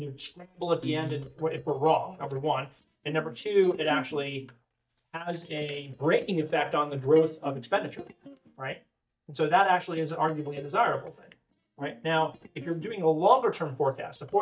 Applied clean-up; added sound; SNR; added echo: neural mask model DeepFilterNet 3.